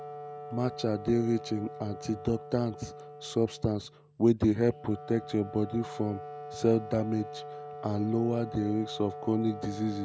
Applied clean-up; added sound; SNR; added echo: none; Wind instrument, woodwind instrument; 13 dB; none.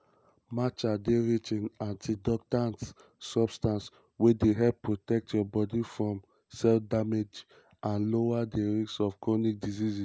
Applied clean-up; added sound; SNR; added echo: none; none; none; none.